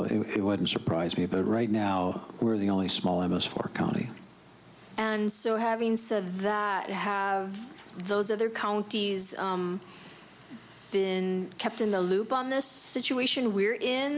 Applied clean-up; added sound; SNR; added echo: none; none; none; none.